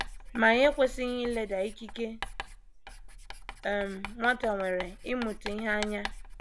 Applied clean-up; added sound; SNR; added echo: none; Writing; 11 dB; none.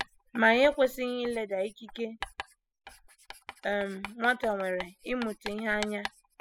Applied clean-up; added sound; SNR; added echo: classical method spectral subtraction.